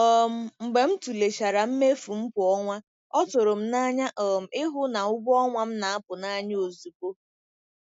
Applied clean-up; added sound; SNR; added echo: none; none; none; none.